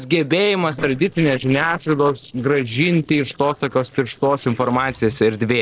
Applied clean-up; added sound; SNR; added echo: neural separator model SepFormer DNS4.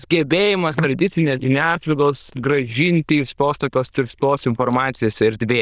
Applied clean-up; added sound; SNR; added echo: neural diffusion model UNIVERSE++.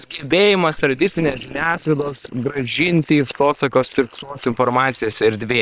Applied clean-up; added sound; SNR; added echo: neural separator model SepFormer WHAM!.